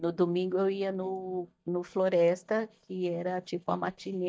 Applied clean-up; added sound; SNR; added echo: neural mask model DeepFilterNet 3.